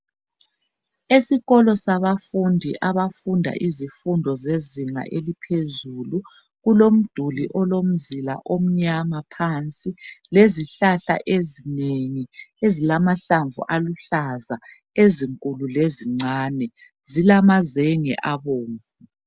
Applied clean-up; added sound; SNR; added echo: none; none; none; none.